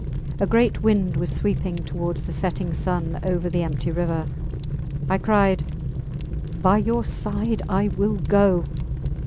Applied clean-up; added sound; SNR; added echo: none; Fire; 3 dB; none.